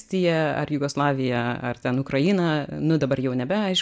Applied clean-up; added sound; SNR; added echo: none; none; none; none.